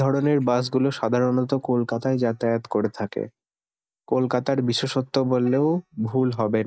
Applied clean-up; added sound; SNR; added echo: neural mask model DeepFilterNet 3.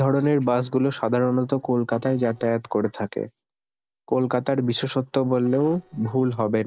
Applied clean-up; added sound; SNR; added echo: neural separator model SepFormer DNS4.